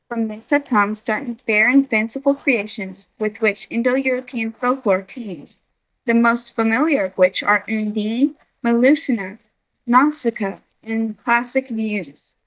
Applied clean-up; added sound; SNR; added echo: neural mask model DeepFilterNet 3.